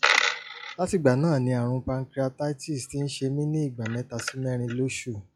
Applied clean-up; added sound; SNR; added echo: classical method log-MMSE.